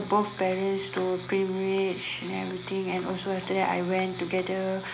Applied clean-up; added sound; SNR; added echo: none; none; none; reverberation time 0.4 s.